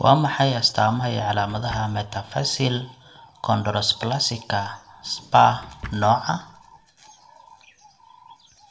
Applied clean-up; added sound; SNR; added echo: none; Drawer open or close; 20 dB; reverberation time 0.5 s.